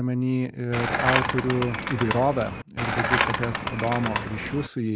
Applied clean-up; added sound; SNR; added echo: none; Skateboard; 1 dB; none.